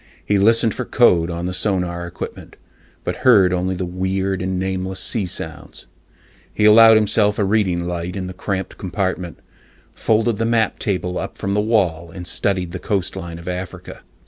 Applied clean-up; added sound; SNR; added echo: none; none; none; none.